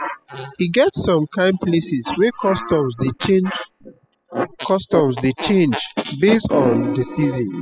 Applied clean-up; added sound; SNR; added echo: classical method spectral subtraction.